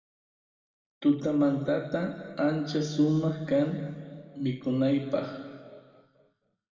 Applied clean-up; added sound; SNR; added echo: none; none; none; reverberation time 1.9 s.